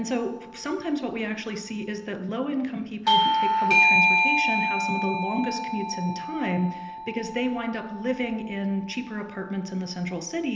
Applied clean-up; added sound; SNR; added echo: none; Bell / Doorbell; -2 dB; reverberation time 0.8 s.